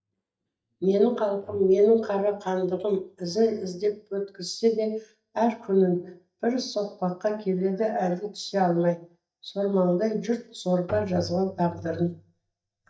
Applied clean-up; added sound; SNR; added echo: neural mask model DeepFilterNet 3.